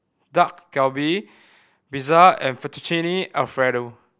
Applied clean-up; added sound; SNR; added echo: none; none; none; none.